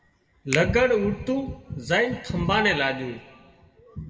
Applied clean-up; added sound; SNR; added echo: none; Finger snapping; 14 dB; reverberation time 1.2 s.